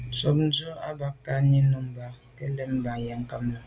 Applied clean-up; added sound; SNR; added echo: none; none; none; none.